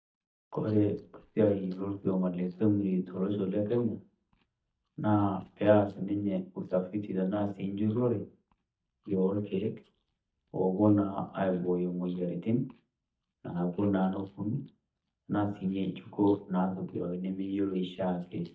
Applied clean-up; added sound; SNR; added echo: neural mask model DeepFilterNet 3.